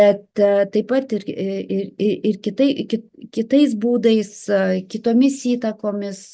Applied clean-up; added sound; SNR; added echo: none; none; none; none.